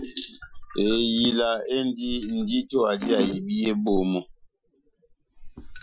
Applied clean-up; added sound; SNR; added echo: classical method Wiener filter.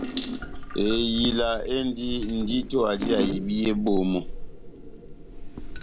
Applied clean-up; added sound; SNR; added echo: none; Drip / Sink (filling or washing) / Water tap, faucet; 5 dB; none.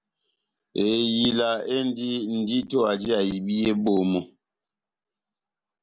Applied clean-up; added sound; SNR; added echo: none; none; none; none.